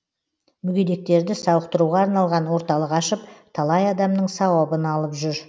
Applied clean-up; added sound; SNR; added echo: none; none; none; none.